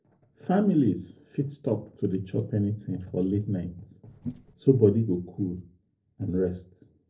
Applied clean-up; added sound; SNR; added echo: neural separator model SepFormer DNS4.